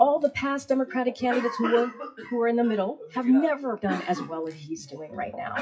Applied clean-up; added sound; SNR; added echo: classical method WPE with log-MMSE.